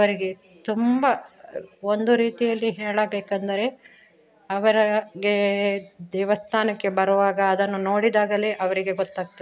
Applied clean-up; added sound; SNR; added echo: none; none; none; none.